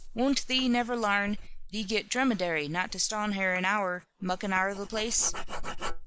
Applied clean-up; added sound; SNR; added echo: neural mask model Resemble Enhance denoiser.